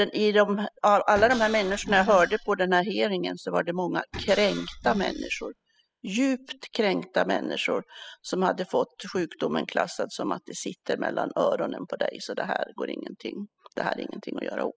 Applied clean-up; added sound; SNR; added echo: classical method spectral subtraction.